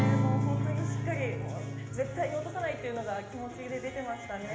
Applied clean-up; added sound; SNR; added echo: none; Acoustic guitar / Strum; -3 dB; reverberation time 1.0 s.